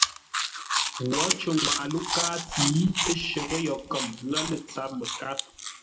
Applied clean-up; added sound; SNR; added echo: none; Chewing, mastication; 0 dB; reverberation time 0.6 s.